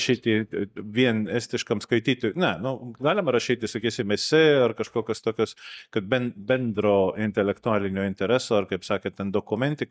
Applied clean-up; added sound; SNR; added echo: neural mask model DeepFilterNet 3.